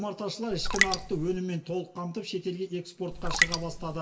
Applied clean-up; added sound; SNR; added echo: none; Raindrop; -3 dB; reverberation time 0.8 s.